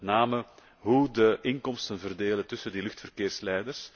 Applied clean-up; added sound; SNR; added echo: none; none; none; none.